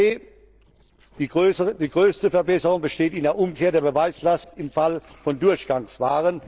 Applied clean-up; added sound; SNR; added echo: neural separator model SepFormer DNS4.